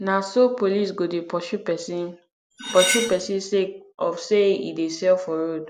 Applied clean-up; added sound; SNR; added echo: none; Cutlery, silverware; 3 dB; none.